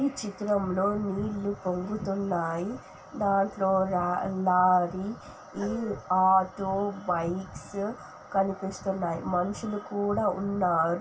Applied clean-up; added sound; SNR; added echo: none; Dog; 12 dB; reverberation time 0.2 s.